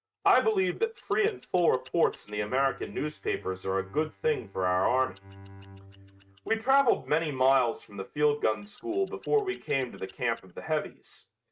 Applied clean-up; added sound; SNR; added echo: neural mask model RNNoise.